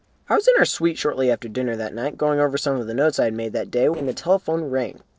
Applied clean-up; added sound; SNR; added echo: neural separator model SepFormer DNS4.